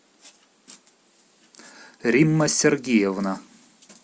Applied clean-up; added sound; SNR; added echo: none; none; none; none.